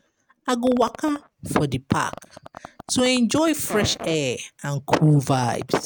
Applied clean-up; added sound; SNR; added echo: neural mask model RNNoise.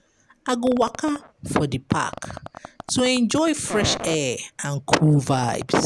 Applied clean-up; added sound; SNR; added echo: none; Fart; 15 dB; none.